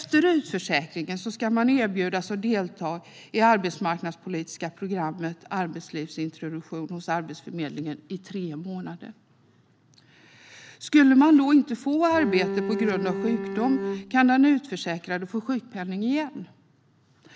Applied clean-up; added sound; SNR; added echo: none; Bowed string instrument; 5 dB; none.